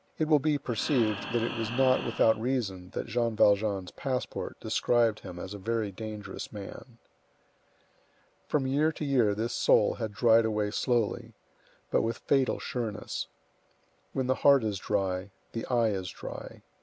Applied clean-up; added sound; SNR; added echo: none; Breathing; 9 dB; none.